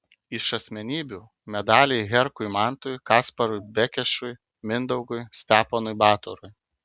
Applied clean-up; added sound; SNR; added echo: none; none; none; none.